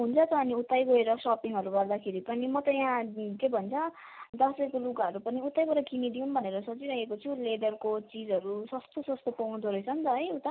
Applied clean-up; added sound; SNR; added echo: none; none; none; none.